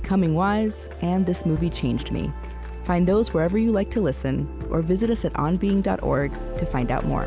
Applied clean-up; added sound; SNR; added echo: none; none; none; none.